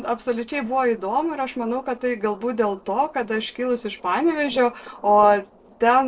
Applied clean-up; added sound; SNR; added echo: neural separator model SepFormer DNS4.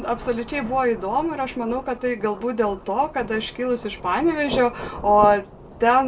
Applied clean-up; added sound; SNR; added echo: none; Rain / Thunderstorm; 14 dB; reverberation time 0.2 s.